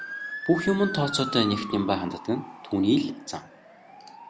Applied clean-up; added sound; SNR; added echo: none; Motor vehicle (road) / Siren; 11 dB; none.